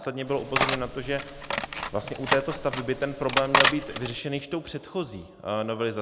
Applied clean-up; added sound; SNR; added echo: none; Cutlery, silverware; -3 dB; none.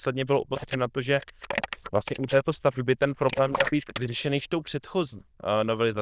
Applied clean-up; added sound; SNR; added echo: neural diffusion model UNIVERSE++.